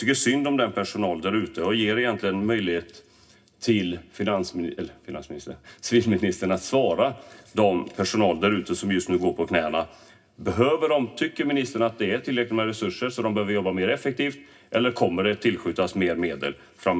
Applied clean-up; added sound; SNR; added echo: none; none; none; reverberation time 0.4 s.